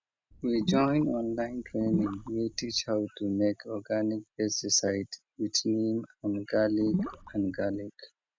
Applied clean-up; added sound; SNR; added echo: none; Gurgling / Liquid; 6 dB; none.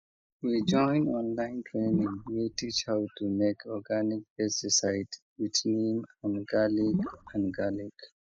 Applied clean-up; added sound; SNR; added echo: neural mask model Resemble Enhance denoiser.